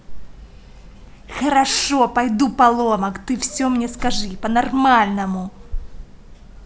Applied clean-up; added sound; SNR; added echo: none; none; none; none.